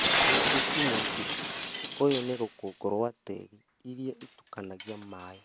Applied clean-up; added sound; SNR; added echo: none; Shatter; -2 dB; none.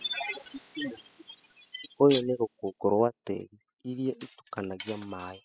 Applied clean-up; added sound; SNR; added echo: classical method spectral subtraction.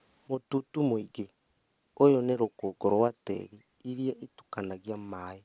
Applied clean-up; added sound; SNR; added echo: none; none; none; none.